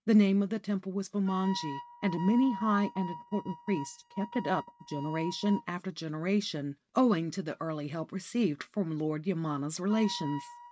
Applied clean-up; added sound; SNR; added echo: neural mask model RNNoise.